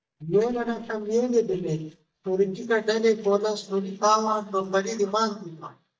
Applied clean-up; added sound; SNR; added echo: neural mask model DeepFilterNet 3.